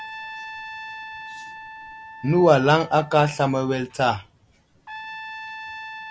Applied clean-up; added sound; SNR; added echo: none; Trumpet; 14 dB; none.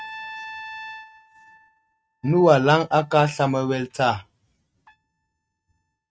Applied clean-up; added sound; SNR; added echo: neural mask model RNNoise.